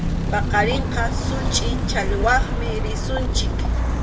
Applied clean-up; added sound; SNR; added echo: none; Walk, footsteps; -4 dB; reverberation time 1.1 s.